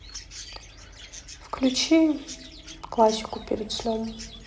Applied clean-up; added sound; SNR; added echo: none; Chirp, tweet; 17 dB; reverberation time 2.7 s.